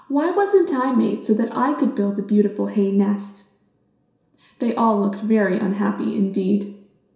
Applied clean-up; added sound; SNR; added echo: none; none; none; reverberation time 0.7 s.